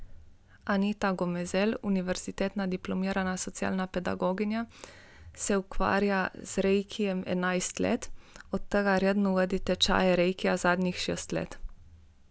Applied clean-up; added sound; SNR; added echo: none; none; none; none.